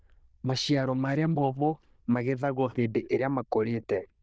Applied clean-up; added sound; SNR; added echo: neural diffusion model UNIVERSE++.